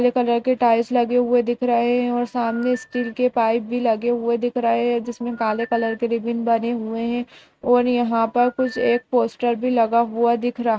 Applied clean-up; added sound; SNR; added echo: neural mask model RNNoise.